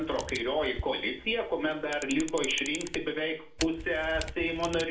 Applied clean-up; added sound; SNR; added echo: none; Camera; 11 dB; reverberation time 0.4 s.